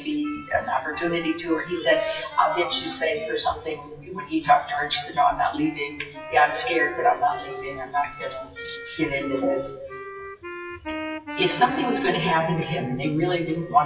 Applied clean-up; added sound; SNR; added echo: classical method WPE with log-MMSE.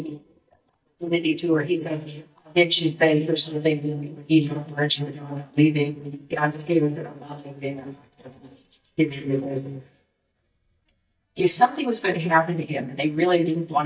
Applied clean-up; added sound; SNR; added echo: neural mask model DeepFilterNet 3.